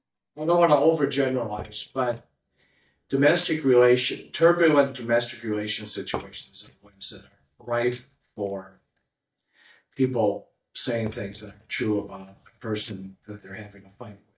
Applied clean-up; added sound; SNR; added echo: neural mask model DeepFilterNet 3.